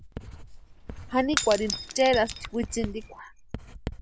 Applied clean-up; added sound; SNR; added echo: none; Shatter / Crushing + Writing; 7 dB; none.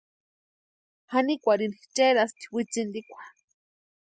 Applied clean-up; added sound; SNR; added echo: none; none; none; none.